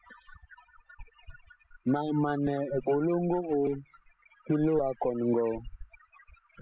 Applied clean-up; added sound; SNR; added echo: classical method spectral subtraction.